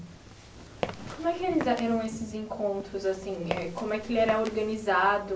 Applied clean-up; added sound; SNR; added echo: none; Walk, footsteps; 11 dB; none.